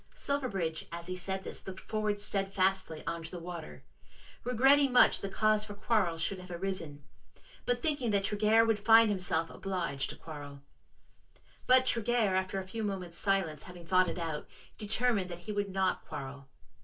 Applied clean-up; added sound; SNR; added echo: neural separator model SepFormer DNS4.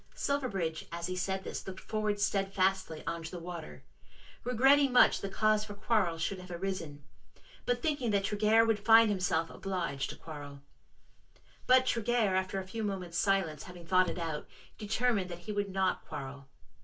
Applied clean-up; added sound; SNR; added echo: none; Bass drum; 16 dB; reverberation time 0.1 s.